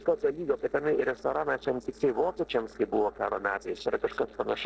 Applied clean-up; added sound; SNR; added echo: neural separator model SepFormer DNS4.